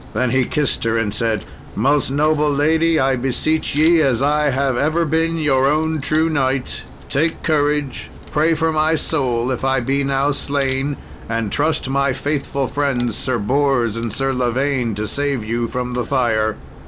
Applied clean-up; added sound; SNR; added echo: none; Crack; 15 dB; none.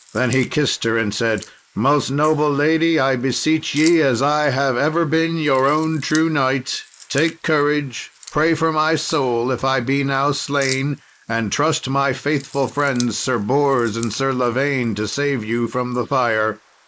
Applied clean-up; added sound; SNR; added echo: neural mask model Resemble Enhance denoiser.